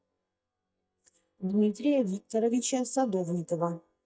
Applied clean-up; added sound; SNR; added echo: neural mask model DeepFilterNet 3.